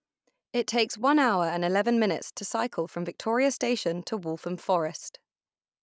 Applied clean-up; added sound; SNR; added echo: none; none; none; none.